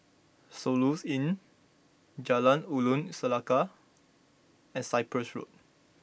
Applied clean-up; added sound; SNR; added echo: none; none; none; none.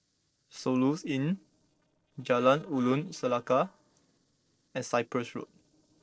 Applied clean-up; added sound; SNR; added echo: neural separator model SepFormer DNS4.